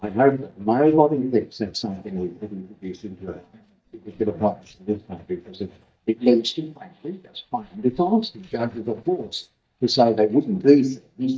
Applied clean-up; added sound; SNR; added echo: neural mask model DeepFilterNet 3.